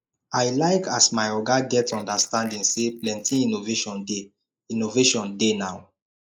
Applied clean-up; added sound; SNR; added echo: neural mask model Resemble Enhance denoiser.